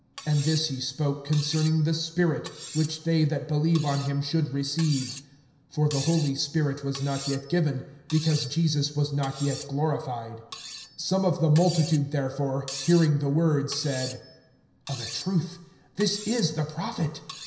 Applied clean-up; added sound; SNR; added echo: none; Cutlery, silverware; 15 dB; reverberation time 0.9 s.